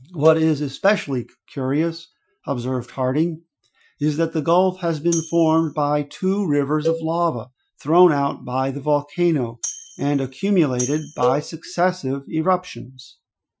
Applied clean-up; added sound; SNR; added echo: classical method Wiener filter.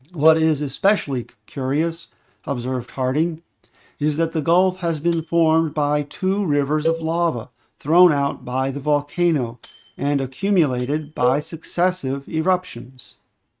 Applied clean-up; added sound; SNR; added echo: neural mask model RNNoise.